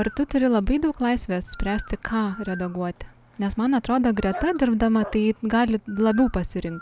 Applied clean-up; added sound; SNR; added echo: none; Bird + Dog; 20 dB; none.